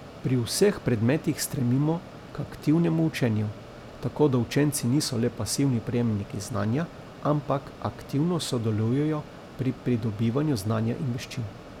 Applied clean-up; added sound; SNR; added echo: none; Mechanisms; 17 dB; none.